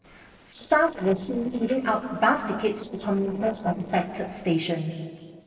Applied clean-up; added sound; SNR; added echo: neural separator model SepFormer DNS4.